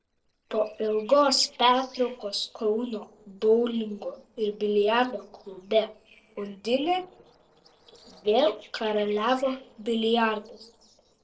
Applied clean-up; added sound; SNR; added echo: neural separator model SepFormer DNS4.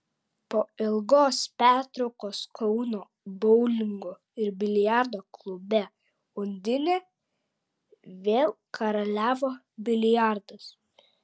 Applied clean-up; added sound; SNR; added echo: none; none; none; none.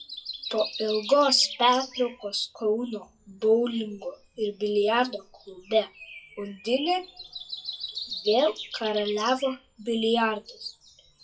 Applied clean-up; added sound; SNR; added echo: classical method WPE with log-MMSE.